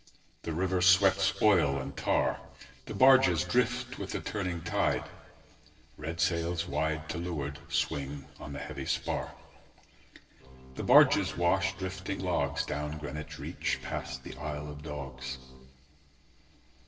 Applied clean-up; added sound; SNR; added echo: neural separator model SepFormer DNS4.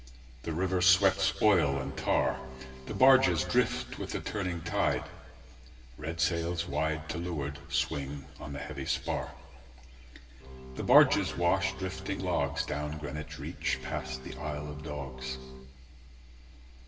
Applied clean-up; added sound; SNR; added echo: none; Bowed string instrument; 15 dB; reverberation time 1.3 s.